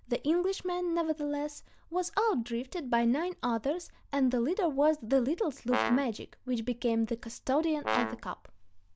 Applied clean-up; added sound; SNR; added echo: none; Brass instrument; 5 dB; none.